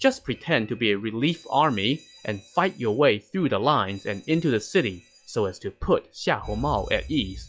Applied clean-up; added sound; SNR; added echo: classical method log-MMSE.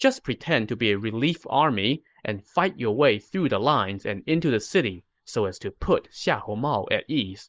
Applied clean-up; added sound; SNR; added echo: neural mask model Resemble Enhance denoiser.